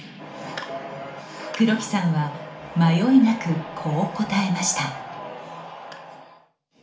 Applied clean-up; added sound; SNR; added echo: none; none; none; reverberation time 0.4 s.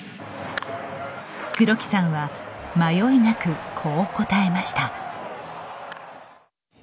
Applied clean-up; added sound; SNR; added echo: none; none; none; none.